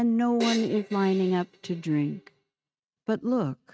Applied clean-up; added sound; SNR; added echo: neural mask model RNNoise.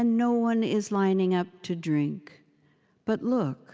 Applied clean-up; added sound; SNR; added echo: none; none; none; none.